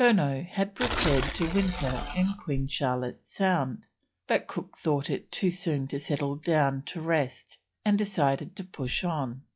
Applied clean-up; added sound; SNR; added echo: classical method log-MMSE.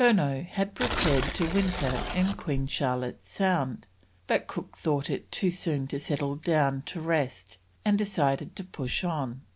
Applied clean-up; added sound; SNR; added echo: none; Tearing; 4 dB; none.